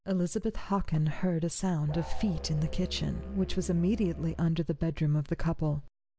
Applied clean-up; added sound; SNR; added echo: none; Musical instrument; 13 dB; none.